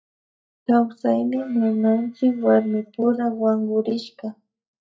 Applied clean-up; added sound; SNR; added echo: neural mask model DeepFilterNet 3.